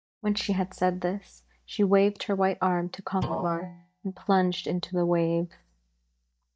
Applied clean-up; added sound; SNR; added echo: neural mask model DeepFilterNet 3.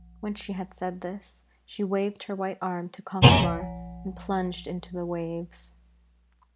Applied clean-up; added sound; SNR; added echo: none; Thump, thud; -4 dB; none.